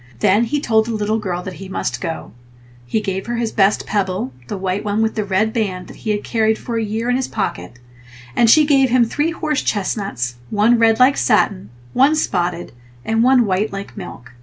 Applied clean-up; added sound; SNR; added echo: none; none; none; none.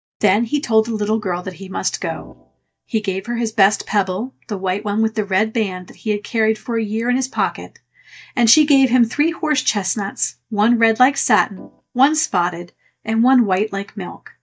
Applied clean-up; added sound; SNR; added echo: neural mask model DeepFilterNet 3.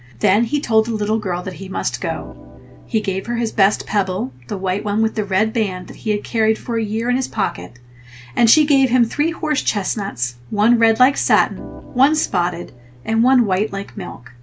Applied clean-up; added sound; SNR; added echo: none; Organ; 20 dB; none.